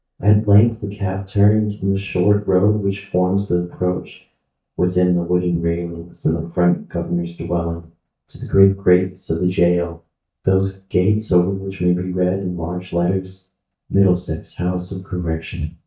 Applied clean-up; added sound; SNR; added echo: neural mask model DeepFilterNet 3.